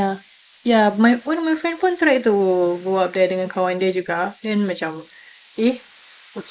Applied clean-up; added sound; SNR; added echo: neural mask model Resemble Enhance denoiser.